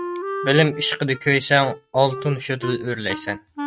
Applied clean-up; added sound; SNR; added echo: neural mask model RNNoise.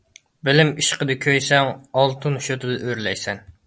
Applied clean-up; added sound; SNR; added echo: none; none; none; none.